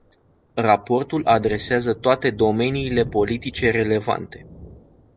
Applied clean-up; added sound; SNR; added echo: none; Thunder; 17 dB; none.